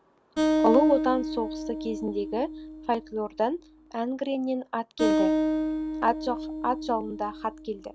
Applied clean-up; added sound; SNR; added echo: none; Acoustic guitar; 1 dB; none.